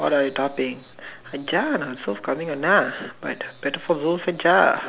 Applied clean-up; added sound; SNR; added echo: none; none; none; none.